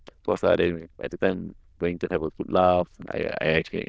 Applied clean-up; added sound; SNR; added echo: neural diffusion model UNIVERSE++.